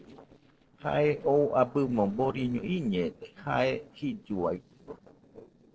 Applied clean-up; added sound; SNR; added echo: neural separator model SepFormer DNS4.